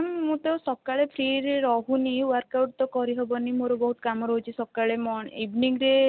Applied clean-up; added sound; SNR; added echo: none; none; none; none.